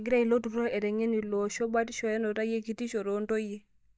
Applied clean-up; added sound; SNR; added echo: neural mask model DeepFilterNet 3.